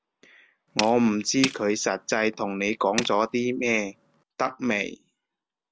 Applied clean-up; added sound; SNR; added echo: none; Tools; 10 dB; none.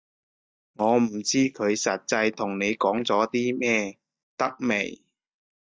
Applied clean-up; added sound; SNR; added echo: neural mask model DeepFilterNet 3.